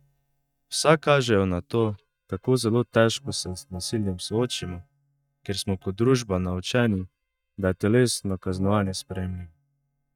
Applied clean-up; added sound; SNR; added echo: neural mask model DeepFilterNet 3.